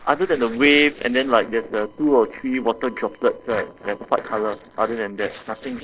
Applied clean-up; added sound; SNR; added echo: neural separator model SepFormer DNS4.